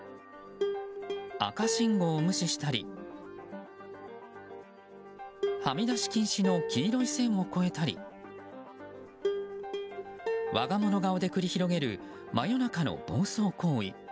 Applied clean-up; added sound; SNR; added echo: none; Plucked string instrument; 6 dB; none.